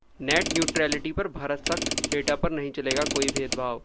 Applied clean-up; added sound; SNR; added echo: none; Mechanisms / Car; 3 dB; none.